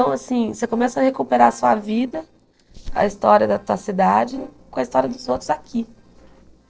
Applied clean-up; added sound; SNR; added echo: neural separator model SepFormer DNS4.